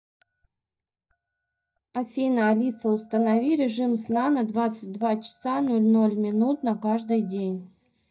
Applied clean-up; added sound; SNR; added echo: neural mask model DeepFilterNet 3.